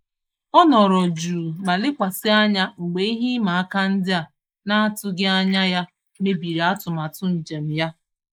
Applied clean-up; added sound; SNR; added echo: neural mask model Resemble Enhance denoiser.